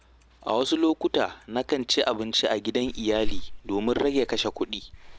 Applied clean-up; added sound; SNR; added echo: none; Clock; 8 dB; none.